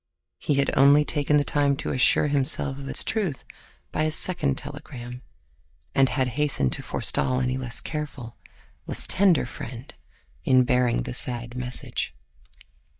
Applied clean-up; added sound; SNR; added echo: neural mask model DeepFilterNet 3.